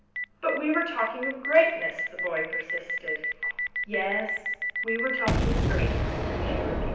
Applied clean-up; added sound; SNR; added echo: none; Boom; -1 dB; reverberation time 0.9 s.